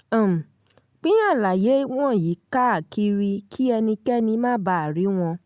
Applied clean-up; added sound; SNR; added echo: none; none; none; none.